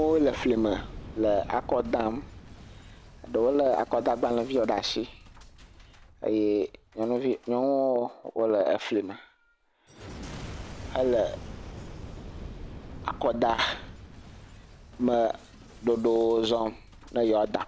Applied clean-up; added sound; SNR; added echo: none; Boom; 16 dB; none.